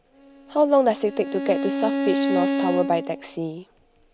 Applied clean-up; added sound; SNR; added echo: none; Bowed string instrument; 3 dB; none.